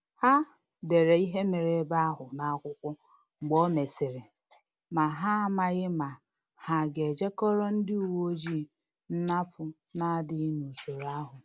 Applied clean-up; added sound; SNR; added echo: none; none; none; none.